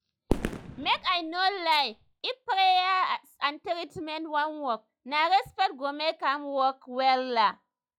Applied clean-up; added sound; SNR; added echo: classical method log-MMSE.